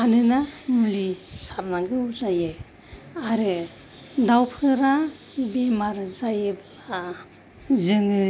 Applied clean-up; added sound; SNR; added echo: none; none; none; none.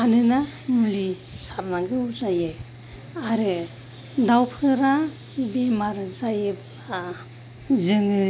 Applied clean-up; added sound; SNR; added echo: none; Mechanical fan; 20 dB; none.